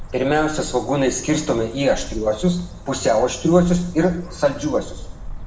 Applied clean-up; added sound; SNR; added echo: none; Bird; 12 dB; reverberation time 0.8 s.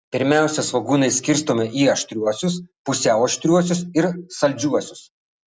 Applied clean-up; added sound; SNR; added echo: none; none; none; none.